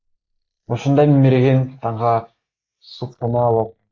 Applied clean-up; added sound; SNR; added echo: neural mask model Resemble Enhance denoiser.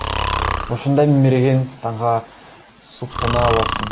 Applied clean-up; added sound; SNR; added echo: none; Breathing; 6 dB; none.